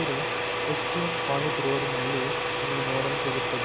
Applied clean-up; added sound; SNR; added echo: none; Domestic sounds, home sounds; -4 dB; none.